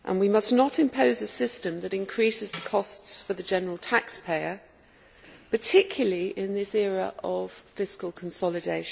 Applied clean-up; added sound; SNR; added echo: none; Tambourine; 19 dB; none.